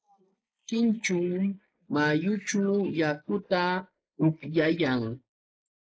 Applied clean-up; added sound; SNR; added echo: neural mask model Resemble Enhance denoiser.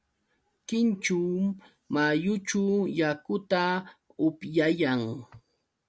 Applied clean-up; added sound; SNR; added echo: none; none; none; none.